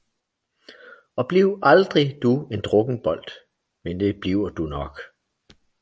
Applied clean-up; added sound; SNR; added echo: none; none; none; none.